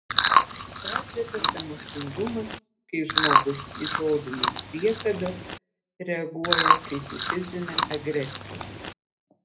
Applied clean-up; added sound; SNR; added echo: none; Chewing, mastication; -5 dB; reverberation time 0.3 s.